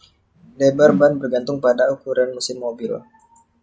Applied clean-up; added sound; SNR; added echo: none; Whoosh, swoosh, swish; 11 dB; none.